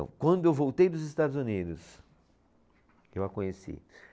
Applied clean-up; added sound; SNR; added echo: none; none; none; none.